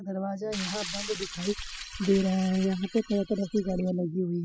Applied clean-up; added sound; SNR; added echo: classical method spectral subtraction.